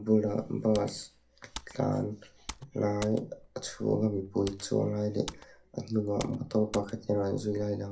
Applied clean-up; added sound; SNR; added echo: none; Computer keyboard; 17 dB; reverberation time 0.3 s.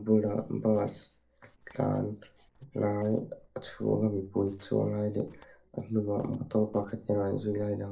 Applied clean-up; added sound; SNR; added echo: neural separator model SepFormer DNS4.